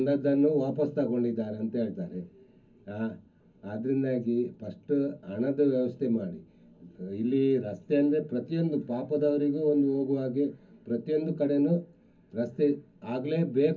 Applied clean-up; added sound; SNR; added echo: none; none; none; reverberation time 0.4 s.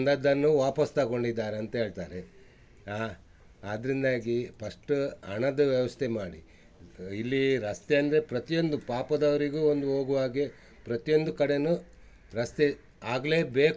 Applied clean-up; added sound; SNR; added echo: none; none; none; none.